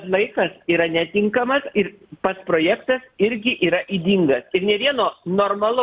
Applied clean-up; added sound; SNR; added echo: none; none; none; none.